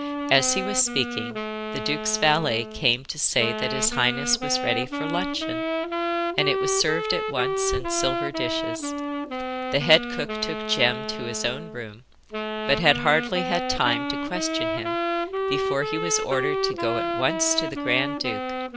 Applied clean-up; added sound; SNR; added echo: none; Wind instrument, woodwind instrument; 2 dB; none.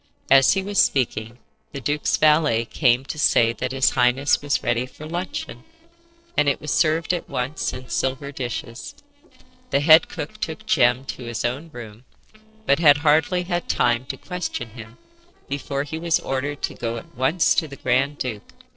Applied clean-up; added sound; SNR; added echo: neural separator model SepFormer DNS4.